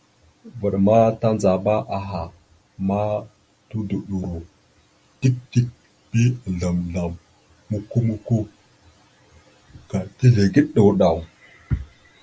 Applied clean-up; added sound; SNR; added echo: none; none; none; none.